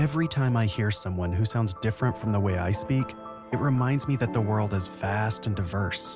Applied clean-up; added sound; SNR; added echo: none; none; none; none.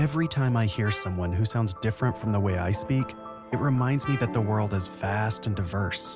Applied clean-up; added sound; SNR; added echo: none; Trumpet; 16 dB; none.